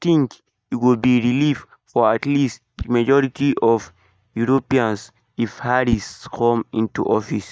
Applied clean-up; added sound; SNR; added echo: neural mask model DeepFilterNet 3.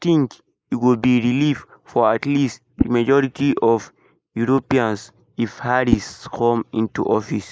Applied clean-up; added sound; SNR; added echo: neural mask model Resemble Enhance denoiser.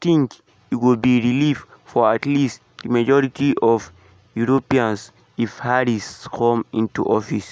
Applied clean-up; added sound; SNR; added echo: none; none; none; none.